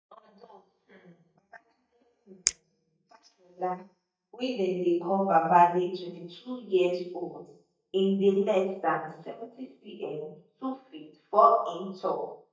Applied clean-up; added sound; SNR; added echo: neural mask model DeepFilterNet 3.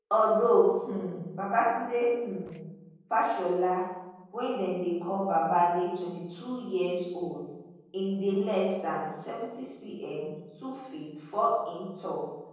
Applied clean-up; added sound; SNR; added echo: neural separator model SepFormer DNS4.